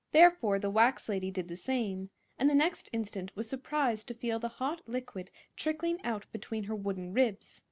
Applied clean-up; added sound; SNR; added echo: none; none; none; none.